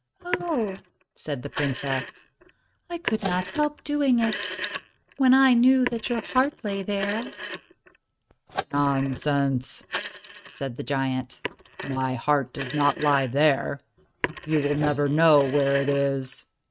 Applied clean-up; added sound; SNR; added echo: neural mask model RNNoise.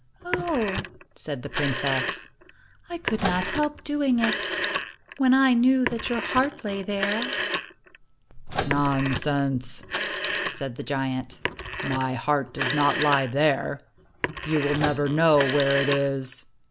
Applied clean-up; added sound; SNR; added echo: none; Telephone + Microwave oven; 6 dB; none.